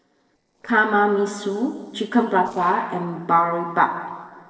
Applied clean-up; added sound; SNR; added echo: neural separator model SepFormer DNS4.